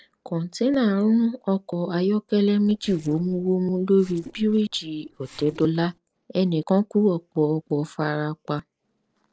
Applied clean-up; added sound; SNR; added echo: neural separator model SepFormer DNS4.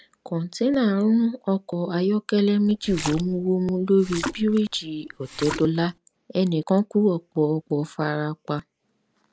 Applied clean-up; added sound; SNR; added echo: none; Splash, splatter; 12 dB; none.